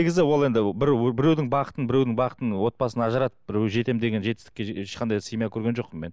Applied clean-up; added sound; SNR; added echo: none; none; none; none.